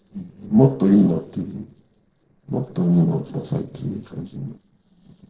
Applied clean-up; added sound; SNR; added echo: neural separator model SepFormer DNS4.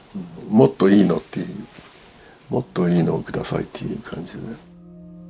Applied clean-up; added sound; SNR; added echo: none; none; none; none.